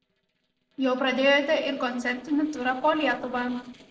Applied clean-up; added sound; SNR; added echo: neural separator model SepFormer DNS4.